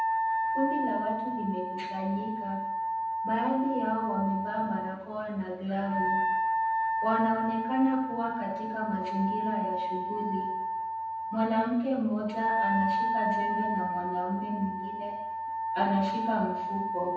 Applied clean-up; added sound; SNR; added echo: none; Wind instrument, woodwind instrument; 0 dB; reverberation time 0.9 s.